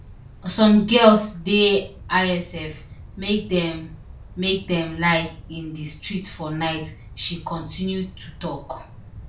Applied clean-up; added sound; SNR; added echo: none; Wind; 18 dB; reverberation time 0.3 s.